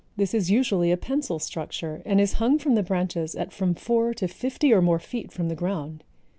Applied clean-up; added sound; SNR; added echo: none; none; none; none.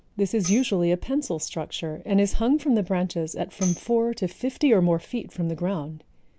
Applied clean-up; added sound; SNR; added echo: none; Tambourine; 17 dB; none.